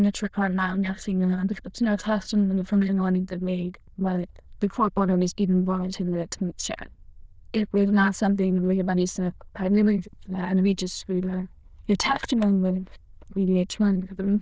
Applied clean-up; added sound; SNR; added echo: neural diffusion model UNIVERSE++.